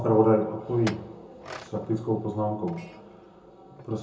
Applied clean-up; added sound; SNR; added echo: none; Chink, clink; 19 dB; reverberation time 0.6 s.